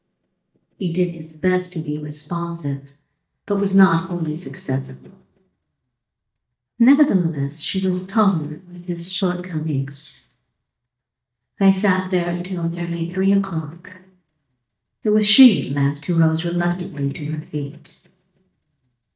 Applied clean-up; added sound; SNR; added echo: neural mask model DeepFilterNet 3.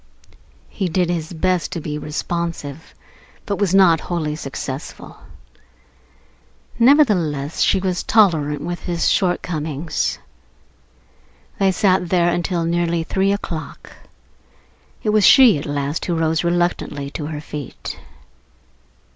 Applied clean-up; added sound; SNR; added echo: none; none; none; none.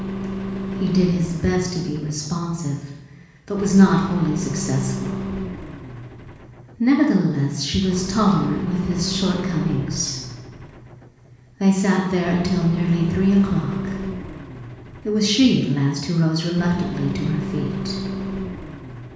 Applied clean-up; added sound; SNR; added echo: none; Engine; 8 dB; reverberation time 1.1 s.